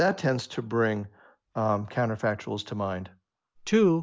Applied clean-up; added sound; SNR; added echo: none; none; none; none.